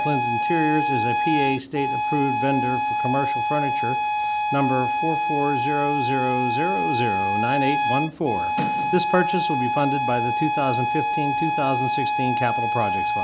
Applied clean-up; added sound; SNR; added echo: none; Harmonica; -3 dB; none.